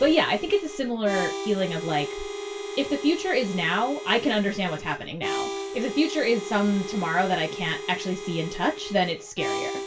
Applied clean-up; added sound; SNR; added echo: none; Harmonica; 8 dB; reverberation time 0.2 s.